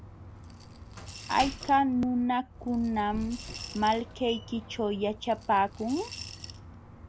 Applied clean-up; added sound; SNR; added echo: none; Coin (dropping) / Glass + Slam; 13 dB; none.